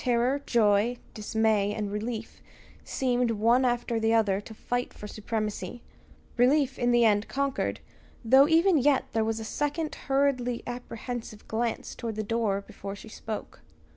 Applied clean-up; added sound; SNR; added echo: none; none; none; none.